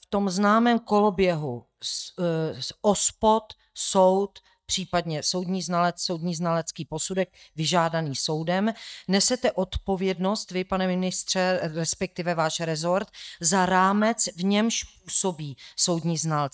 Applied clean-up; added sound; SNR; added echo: neural mask model DeepFilterNet 3.